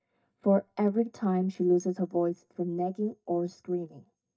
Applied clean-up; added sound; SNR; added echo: neural mask model DeepFilterNet 3.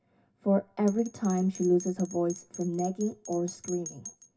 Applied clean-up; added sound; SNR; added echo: none; Bell; 18 dB; reverberation time 0.4 s.